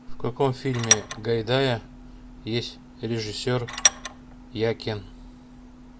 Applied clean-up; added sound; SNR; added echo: none; Tools; -3 dB; none.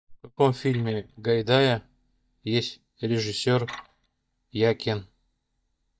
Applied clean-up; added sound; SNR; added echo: neural mask model DeepFilterNet 3.